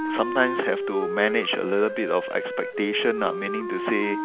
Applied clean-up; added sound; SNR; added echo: none; Wind instrument, woodwind instrument; 3 dB; none.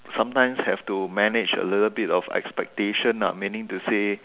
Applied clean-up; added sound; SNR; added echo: none; none; none; none.